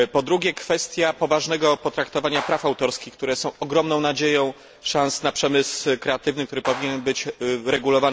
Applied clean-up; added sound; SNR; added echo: none; Clapping; 14 dB; none.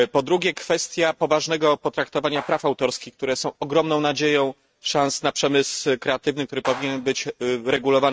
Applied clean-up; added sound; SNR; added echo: neural mask model RNNoise.